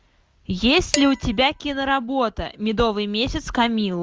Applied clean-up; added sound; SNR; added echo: none; Dishes, pots, and pans; 13 dB; none.